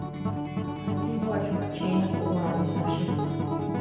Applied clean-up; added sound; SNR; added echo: none; Acoustic guitar; -3 dB; reverberation time 1.1 s.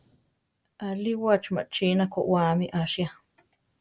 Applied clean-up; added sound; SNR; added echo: none; none; none; none.